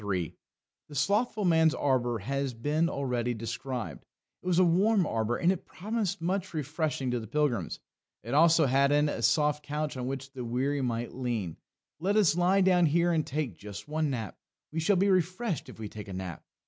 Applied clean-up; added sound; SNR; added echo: none; none; none; none.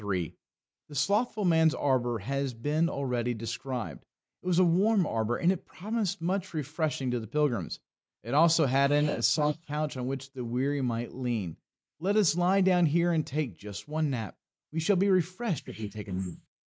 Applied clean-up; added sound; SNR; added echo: neural mask model Resemble Enhance denoiser.